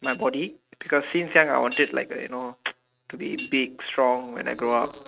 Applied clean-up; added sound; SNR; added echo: neural mask model RNNoise.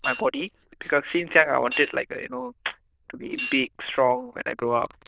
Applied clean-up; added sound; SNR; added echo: neural diffusion model UNIVERSE++.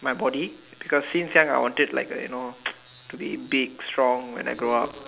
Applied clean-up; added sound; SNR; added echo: none; none; none; none.